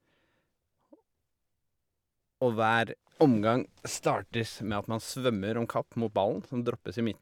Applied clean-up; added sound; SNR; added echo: none; none; none; none.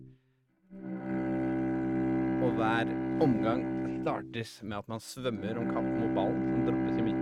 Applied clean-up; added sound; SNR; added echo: neural mask model RNNoise.